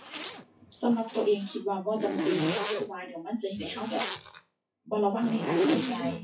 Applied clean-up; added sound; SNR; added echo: classical method WPE with log-MMSE.